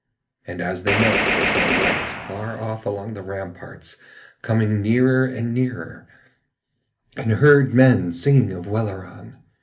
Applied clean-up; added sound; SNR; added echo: none; Gunshot, gunfire; 0 dB; reverberation time 0.3 s.